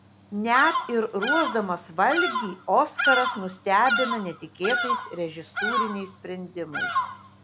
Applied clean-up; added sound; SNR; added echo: none; Bird vocalization, bird call, bird song; 2 dB; none.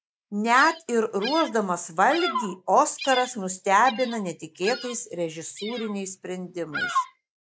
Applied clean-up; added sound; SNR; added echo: neural mask model Resemble Enhance denoiser.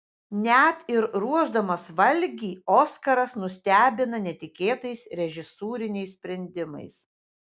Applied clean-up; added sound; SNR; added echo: none; none; none; none.